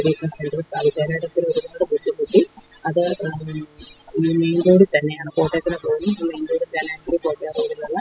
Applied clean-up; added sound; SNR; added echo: classical method spectral subtraction.